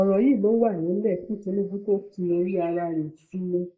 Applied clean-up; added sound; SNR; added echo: neural mask model Resemble Enhance denoiser.